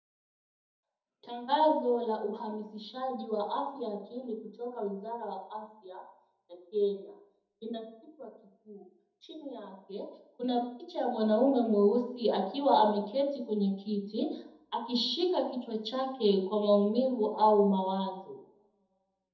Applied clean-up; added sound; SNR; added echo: none; none; none; reverberation time 0.7 s.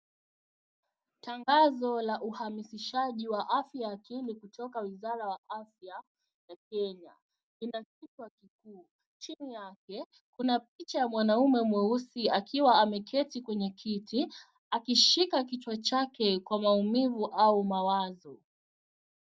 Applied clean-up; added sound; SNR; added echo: none; none; none; none.